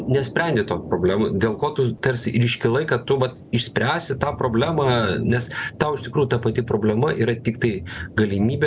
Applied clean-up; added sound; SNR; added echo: none; Thunder; 14 dB; none.